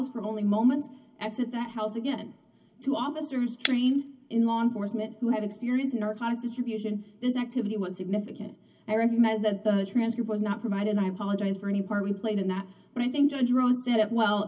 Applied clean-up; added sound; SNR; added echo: none; Shatter; 14 dB; reverberation time 0.3 s.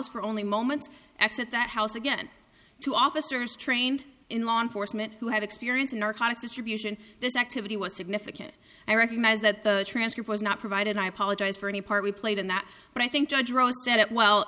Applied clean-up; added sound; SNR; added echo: none; none; none; none.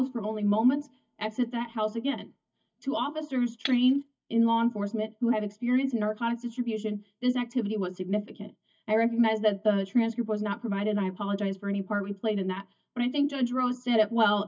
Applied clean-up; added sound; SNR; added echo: neural mask model DeepFilterNet 3.